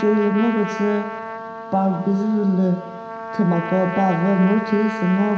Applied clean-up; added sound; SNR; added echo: none; Trumpet; 10 dB; reverberation time 0.9 s.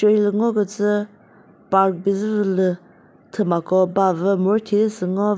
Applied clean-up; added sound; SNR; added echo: none; none; none; none.